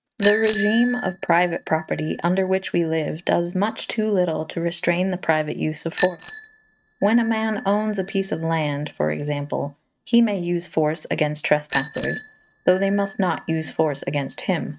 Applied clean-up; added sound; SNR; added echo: neural mask model RNNoise.